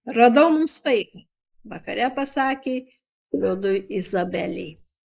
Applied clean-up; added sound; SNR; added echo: neural mask model Resemble Enhance denoiser.